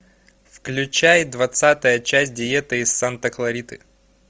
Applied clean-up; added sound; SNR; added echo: none; none; none; none.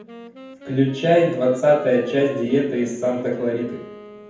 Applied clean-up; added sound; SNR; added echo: none; Wind instrument, woodwind instrument; 19 dB; reverberation time 0.9 s.